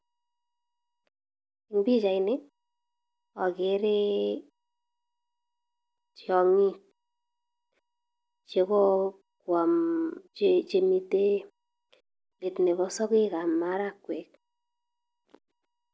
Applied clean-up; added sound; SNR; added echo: none; none; none; none.